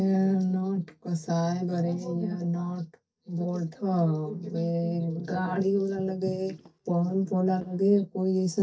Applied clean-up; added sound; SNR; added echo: neural mask model DeepFilterNet 3.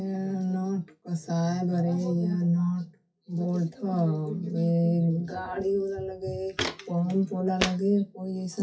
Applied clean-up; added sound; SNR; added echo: classical method WPE with log-MMSE.